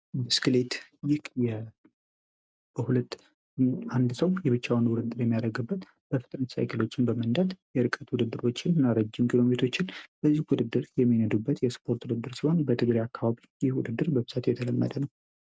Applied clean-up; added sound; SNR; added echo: none; none; none; none.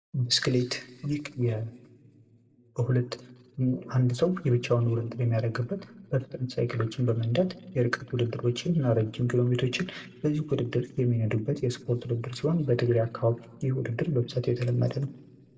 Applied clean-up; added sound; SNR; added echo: none; none; none; reverberation time 0.9 s.